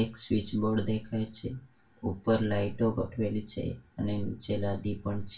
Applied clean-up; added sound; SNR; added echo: none; none; none; reverberation time 0.2 s.